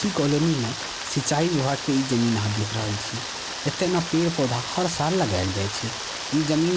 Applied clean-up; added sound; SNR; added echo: none; Rain; 7 dB; none.